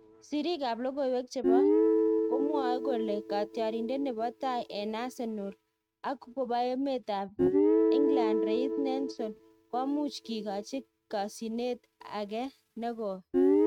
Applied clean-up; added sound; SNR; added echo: neural mask model RNNoise.